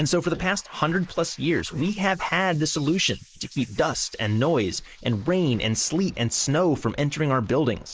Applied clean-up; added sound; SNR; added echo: neural mask model Resemble Enhance denoiser.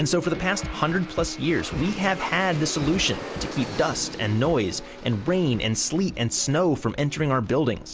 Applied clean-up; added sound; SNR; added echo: none; Aircraft; 15 dB; none.